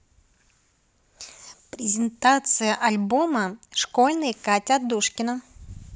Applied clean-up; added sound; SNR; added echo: none; none; none; none.